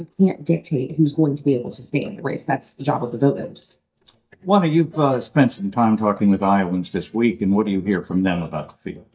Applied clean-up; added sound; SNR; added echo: neural mask model DeepFilterNet 3.